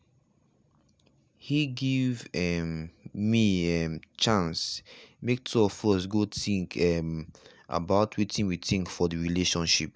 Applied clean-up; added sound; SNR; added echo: none; none; none; none.